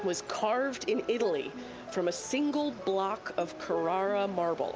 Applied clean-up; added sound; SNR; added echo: none; none; none; none.